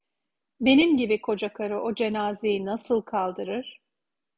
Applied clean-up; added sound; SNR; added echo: none; none; none; none.